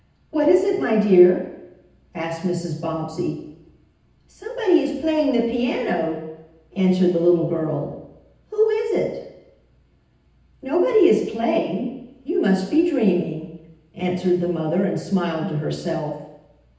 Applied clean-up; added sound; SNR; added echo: none; none; none; reverberation time 0.9 s.